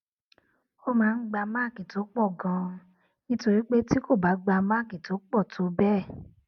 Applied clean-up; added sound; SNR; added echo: none; none; none; none.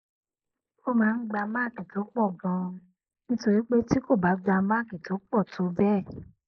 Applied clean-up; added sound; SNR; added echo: neural mask model Resemble Enhance denoiser.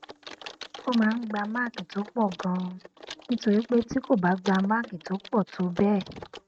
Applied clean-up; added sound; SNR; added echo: neural mask model RNNoise.